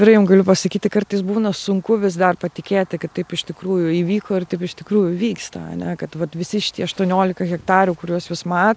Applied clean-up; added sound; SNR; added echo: none; none; none; none.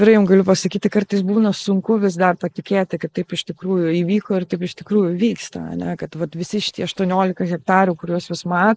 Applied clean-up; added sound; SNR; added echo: neural mask model Resemble Enhance denoiser.